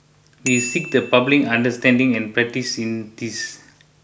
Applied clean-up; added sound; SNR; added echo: none; Bicycle bell; 14 dB; none.